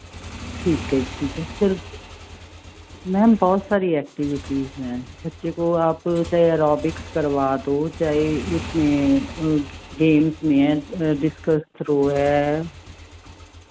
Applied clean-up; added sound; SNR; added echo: none; Motorcycle / Engine; 15 dB; none.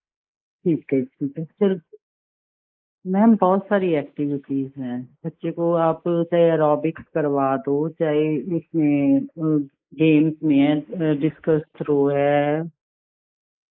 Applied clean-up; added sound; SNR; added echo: neural mask model Resemble Enhance denoiser.